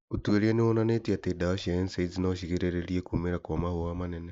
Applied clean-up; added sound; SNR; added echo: neural mask model Resemble Enhance denoiser.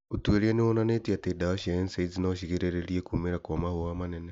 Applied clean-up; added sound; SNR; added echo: none; none; none; none.